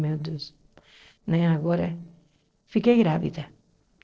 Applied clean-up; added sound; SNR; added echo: neural separator model SepFormer DNS4.